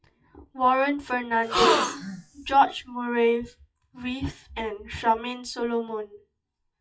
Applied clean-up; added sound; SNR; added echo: classical method WPE with log-MMSE.